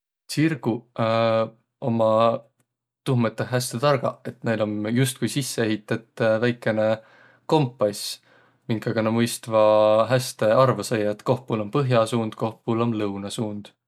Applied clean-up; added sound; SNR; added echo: none; none; none; none.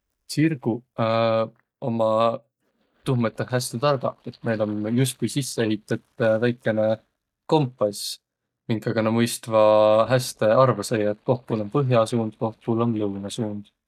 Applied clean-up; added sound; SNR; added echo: neural mask model DeepFilterNet 3.